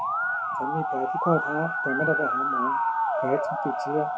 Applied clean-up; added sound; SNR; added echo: none; Musical instrument; -3 dB; none.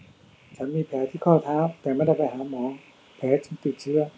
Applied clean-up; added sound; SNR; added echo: none; none; none; none.